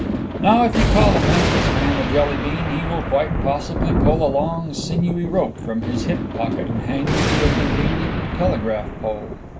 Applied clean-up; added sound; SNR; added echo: none; Thunder; -1 dB; reverberation time 0.3 s.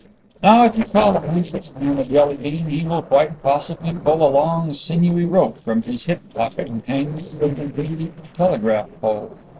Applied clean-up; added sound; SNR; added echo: neural separator model SepFormer DNS4.